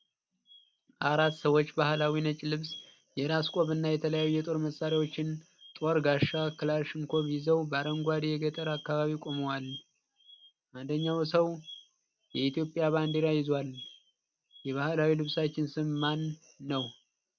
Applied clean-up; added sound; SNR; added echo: none; none; none; none.